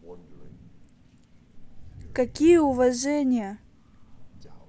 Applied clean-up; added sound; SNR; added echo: none; Crow; 18 dB; none.